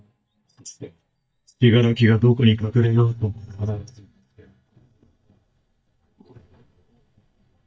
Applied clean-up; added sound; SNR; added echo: neural mask model DeepFilterNet 3.